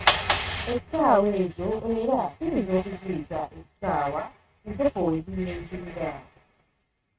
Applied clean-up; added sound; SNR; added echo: neural mask model RNNoise.